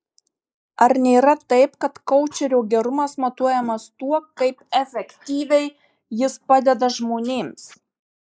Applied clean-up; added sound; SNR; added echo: neural mask model Resemble Enhance denoiser.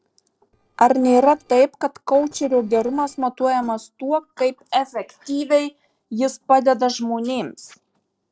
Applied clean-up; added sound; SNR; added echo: neural separator model SepFormer DNS4.